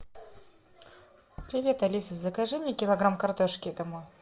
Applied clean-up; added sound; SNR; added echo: none; Tap / Bass drum; 20 dB; reverberation time 0.3 s.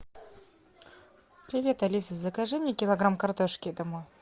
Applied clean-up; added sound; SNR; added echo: none; none; none; none.